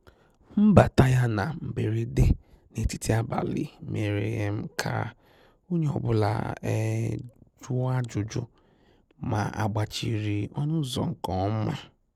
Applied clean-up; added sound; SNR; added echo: none; none; none; none.